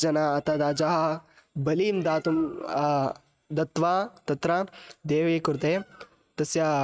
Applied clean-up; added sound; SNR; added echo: neural mask model RNNoise.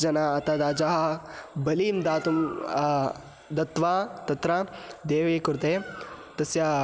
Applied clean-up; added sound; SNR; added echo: none; Bird; 20 dB; none.